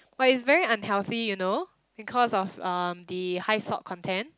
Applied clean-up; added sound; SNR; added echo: none; none; none; none.